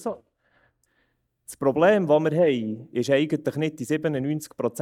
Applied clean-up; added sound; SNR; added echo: neural mask model DeepFilterNet 3.